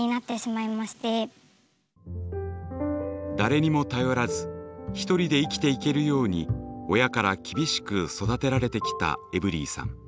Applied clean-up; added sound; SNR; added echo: none; none; none; none.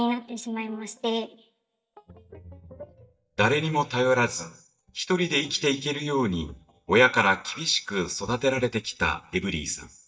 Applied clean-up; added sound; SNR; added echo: neural mask model DeepFilterNet 3.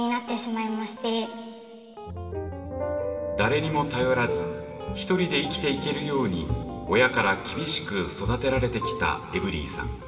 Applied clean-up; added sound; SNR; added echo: none; Guitar; 17 dB; reverberation time 2.5 s.